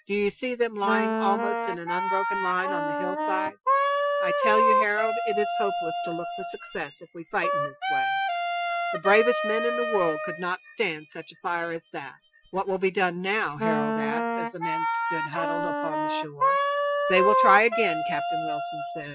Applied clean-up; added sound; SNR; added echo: classical method Wiener filter.